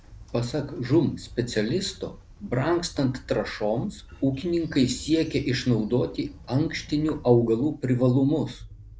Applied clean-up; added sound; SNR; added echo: none; Train; 19 dB; none.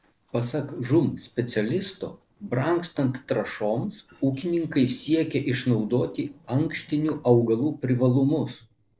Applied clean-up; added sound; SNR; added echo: neural separator model SepFormer DNS4.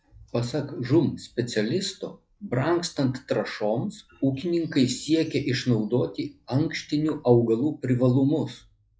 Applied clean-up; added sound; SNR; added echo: classical method log-MMSE.